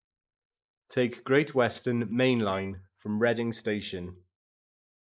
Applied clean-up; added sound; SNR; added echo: neural mask model Resemble Enhance denoiser.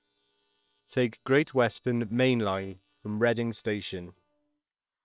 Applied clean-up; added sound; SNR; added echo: neural separator model SepFormer WHAM!.